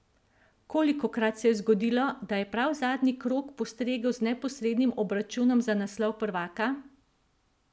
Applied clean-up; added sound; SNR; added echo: none; none; none; none.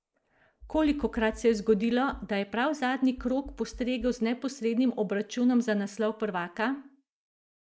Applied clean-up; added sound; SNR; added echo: neural mask model Resemble Enhance denoiser.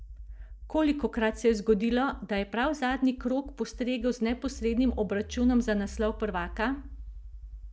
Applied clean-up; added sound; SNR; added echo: neural mask model DeepFilterNet 3.